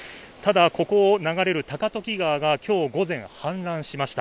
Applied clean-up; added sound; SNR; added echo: none; none; none; none.